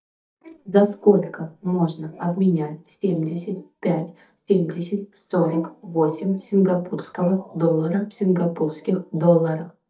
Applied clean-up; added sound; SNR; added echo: neural mask model DeepFilterNet 3.